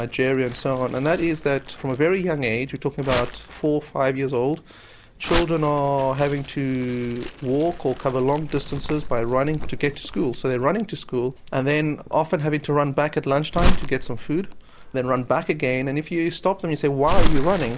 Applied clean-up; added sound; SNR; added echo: none; Crumpling, crinkling; 3 dB; none.